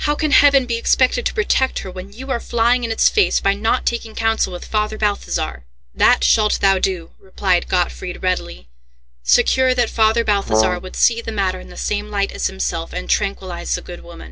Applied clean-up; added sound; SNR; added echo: none; Brass instrument; 1 dB; none.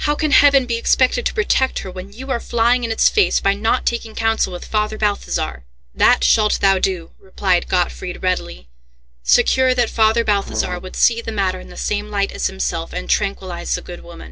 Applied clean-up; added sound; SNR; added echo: neural separator model SepFormer DNS4.